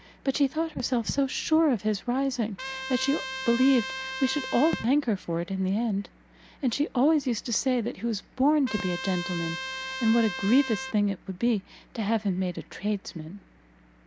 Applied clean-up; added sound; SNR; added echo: none; Trumpet; 9 dB; none.